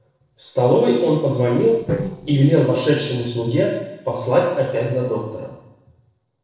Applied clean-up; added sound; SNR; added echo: neural separator model SepFormer DNS4.